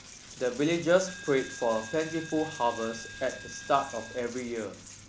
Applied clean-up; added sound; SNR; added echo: none; Coin (dropping); 14 dB; none.